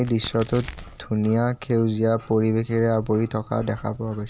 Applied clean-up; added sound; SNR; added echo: none; Crack; 19 dB; none.